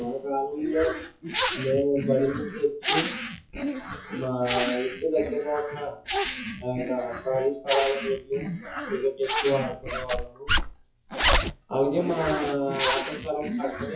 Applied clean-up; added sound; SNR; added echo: classical method WPE with log-MMSE.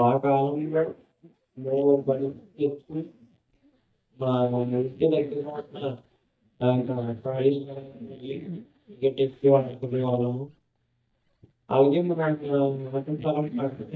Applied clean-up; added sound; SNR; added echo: neural mask model DeepFilterNet 3.